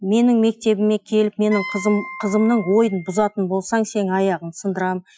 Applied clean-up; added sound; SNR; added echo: classical method Wiener filter.